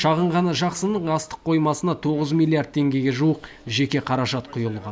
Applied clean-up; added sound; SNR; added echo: none; none; none; none.